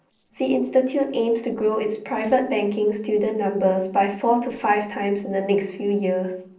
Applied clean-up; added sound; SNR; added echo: neural separator model SepFormer DNS4.